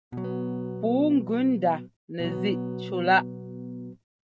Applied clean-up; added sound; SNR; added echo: none; Electric guitar / Strum; 6 dB; none.